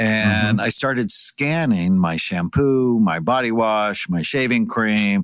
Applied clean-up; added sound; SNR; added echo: none; none; none; none.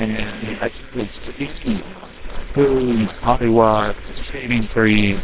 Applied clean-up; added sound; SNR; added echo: neural separator model SepFormer WHAMR!.